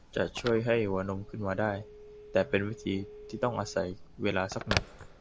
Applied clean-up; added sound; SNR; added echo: none; Telephone; 10 dB; none.